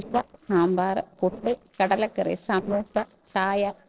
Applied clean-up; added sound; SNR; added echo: neural separator model SepFormer DNS4.